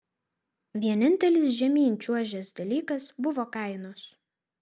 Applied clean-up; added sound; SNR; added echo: none; none; none; none.